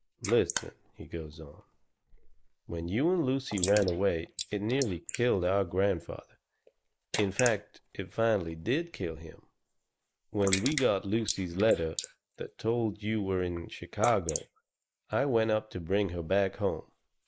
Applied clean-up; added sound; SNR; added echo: neural mask model Resemble Enhance denoiser.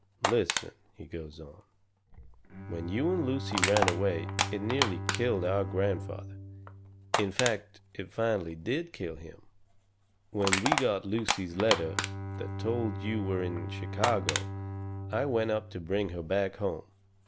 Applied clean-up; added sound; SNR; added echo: none; Crushing + Bowed string instrument; 3 dB; none.